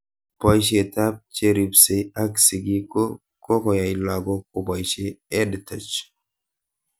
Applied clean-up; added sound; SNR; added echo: none; none; none; none.